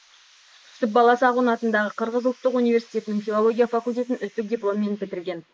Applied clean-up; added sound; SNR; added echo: neural mask model Resemble Enhance denoiser.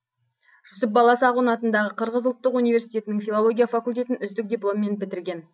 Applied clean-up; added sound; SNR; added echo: none; none; none; none.